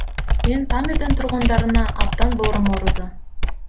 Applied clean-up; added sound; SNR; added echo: none; Computer keyboard; -5 dB; none.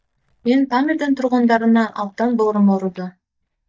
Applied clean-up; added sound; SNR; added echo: neural mask model DeepFilterNet 3.